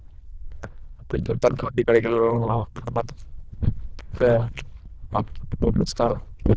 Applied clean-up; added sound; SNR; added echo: neural diffusion model UNIVERSE++.